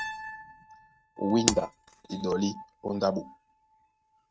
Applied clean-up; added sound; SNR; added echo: neural mask model RNNoise.